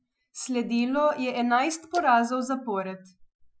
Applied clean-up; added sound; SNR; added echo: classical method Wiener filter.